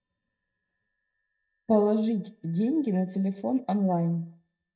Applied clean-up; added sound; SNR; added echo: neural mask model DeepFilterNet 3.